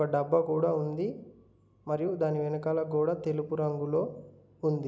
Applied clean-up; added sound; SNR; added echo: none; none; none; none.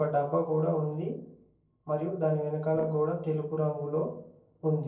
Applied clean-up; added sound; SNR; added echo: neural separator model SepFormer DNS4.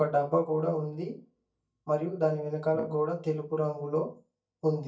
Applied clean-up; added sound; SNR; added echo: neural mask model DeepFilterNet 3.